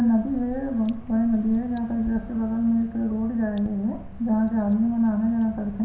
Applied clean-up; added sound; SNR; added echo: none; Drip / Water; 16 dB; reverberation time 0.7 s.